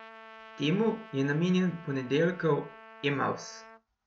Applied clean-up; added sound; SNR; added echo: none; Trumpet; 19 dB; none.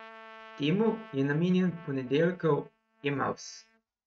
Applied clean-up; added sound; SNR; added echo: neural mask model RNNoise.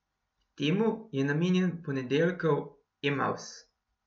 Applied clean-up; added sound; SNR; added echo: none; none; none; none.